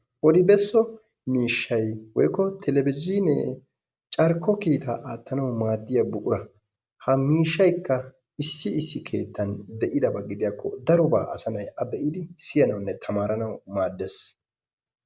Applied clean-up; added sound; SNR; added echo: none; none; none; none.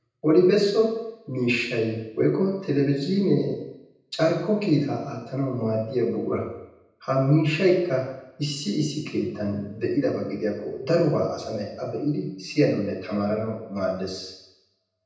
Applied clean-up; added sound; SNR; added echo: none; none; none; reverberation time 0.9 s.